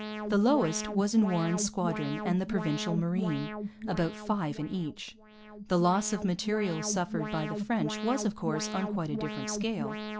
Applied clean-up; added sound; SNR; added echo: none; Alarm; 6 dB; none.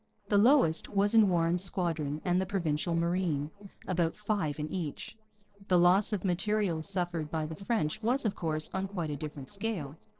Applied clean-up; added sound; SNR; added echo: neural separator model SepFormer DNS4.